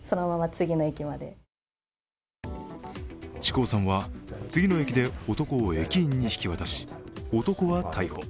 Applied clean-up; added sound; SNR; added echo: none; none; none; none.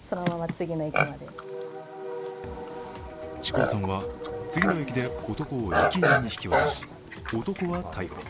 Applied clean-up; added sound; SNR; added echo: none; Livestock, farm animals, working animals; -2 dB; none.